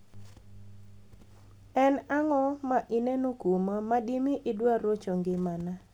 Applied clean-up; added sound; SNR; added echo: none; none; none; none.